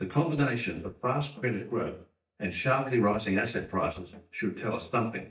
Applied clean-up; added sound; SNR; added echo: neural mask model DeepFilterNet 3.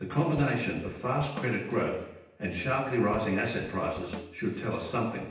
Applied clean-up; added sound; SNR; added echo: none; Drum kit; 16 dB; reverberation time 0.9 s.